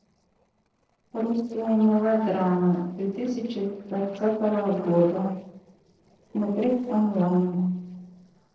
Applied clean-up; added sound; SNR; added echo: neural separator model SepFormer DNS4.